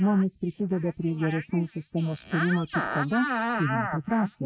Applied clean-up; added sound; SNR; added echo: neural mask model Resemble Enhance denoiser.